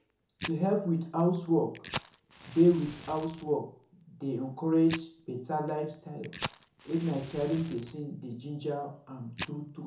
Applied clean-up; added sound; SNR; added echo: none; Fire; 12 dB; reverberation time 0.6 s.